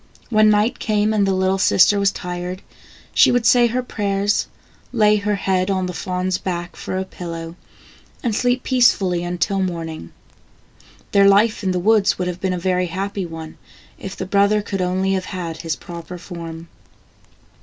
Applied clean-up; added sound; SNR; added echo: none; none; none; none.